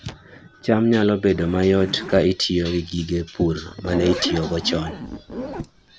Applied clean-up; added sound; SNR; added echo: none; Zipper (clothing); 12 dB; none.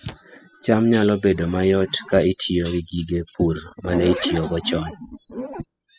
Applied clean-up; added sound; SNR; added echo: classical method spectral subtraction.